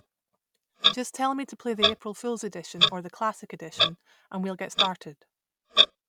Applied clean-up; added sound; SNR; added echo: none; Clock; -5 dB; none.